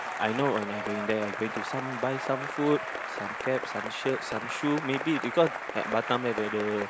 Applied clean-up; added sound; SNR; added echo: none; Applause / Cheering; 5 dB; none.